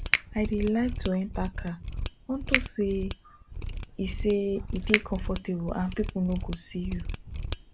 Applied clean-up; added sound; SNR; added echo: none; Mechanisms + Finger snapping; 2 dB; none.